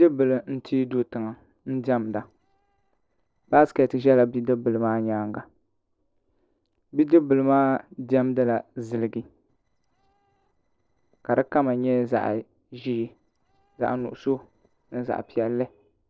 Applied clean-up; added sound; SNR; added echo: neural separator model SepFormer DNS4.